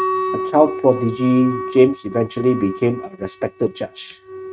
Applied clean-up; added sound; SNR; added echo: neural mask model RNNoise.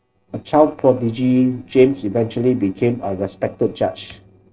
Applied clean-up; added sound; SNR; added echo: neural separator model SepFormer DNS4.